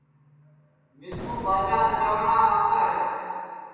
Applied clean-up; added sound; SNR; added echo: none; Explosion; 13 dB; reverberation time 2.1 s.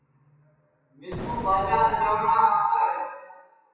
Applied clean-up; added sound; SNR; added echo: classical method WPE with log-MMSE.